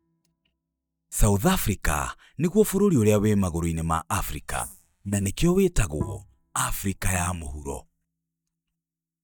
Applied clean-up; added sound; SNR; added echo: neural mask model DeepFilterNet 3.